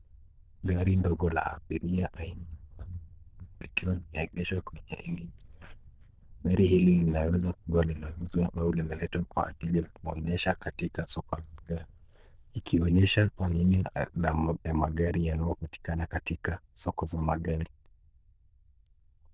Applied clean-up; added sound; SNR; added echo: neural diffusion model UNIVERSE++.